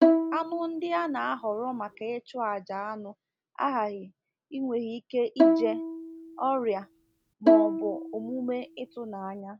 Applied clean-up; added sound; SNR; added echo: none; Bowed string instrument; -4 dB; none.